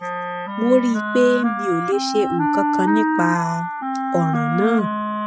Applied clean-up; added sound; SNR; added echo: classical method spectral subtraction.